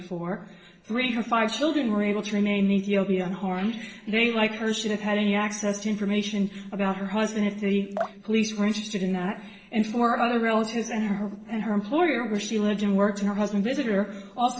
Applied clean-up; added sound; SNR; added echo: neural separator model SepFormer DNS4.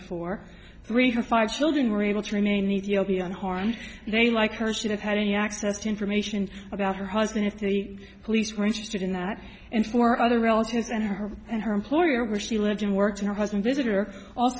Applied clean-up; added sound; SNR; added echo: none; none; none; none.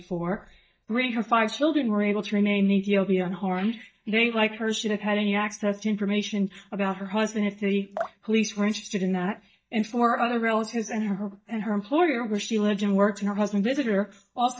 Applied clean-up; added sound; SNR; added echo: neural mask model DeepFilterNet 3.